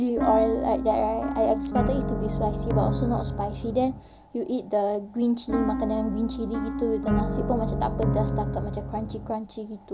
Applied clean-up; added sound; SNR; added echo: none; Piano; 2 dB; none.